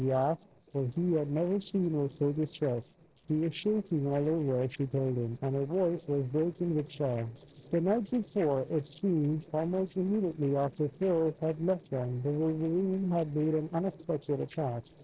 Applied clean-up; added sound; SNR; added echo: neural separator model SepFormer DNS4.